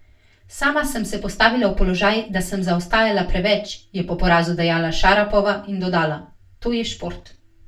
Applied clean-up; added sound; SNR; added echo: none; none; none; reverberation time 0.3 s.